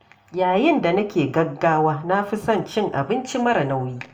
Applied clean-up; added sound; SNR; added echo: none; none; none; reverberation time 0.4 s.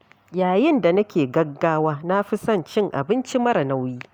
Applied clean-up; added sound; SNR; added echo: none; none; none; none.